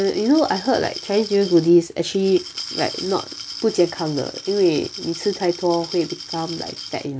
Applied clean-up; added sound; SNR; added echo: none; Glass; 13 dB; none.